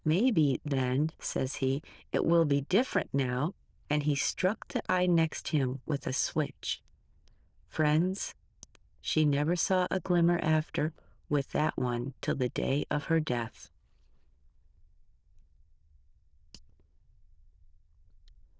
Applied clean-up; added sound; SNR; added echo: neural diffusion model UNIVERSE++.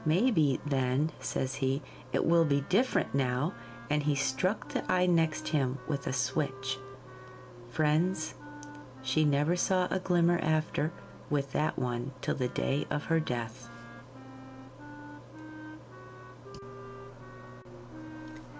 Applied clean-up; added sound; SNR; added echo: none; Wind instrument, woodwind instrument; 17 dB; none.